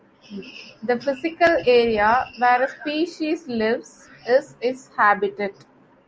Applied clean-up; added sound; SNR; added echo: none; none; none; none.